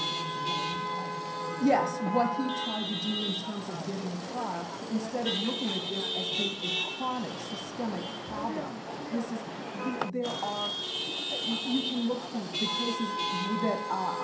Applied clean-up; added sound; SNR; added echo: none; Chatter / Traffic noise, roadway noise / Vehicle horn, car horn, honking / Engine; 1 dB; reverberation time 0.6 s.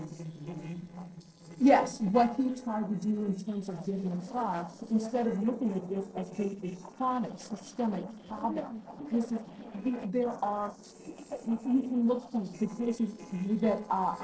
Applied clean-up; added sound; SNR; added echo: neural separator model SepFormer DNS4.